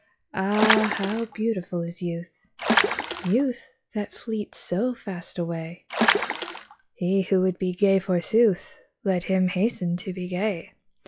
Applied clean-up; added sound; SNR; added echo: classical method log-MMSE.